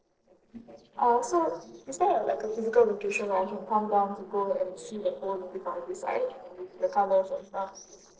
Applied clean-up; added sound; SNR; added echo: neural separator model SepFormer DNS4.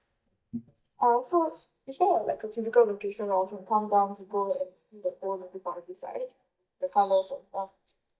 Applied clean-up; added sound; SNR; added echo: neural mask model DeepFilterNet 3.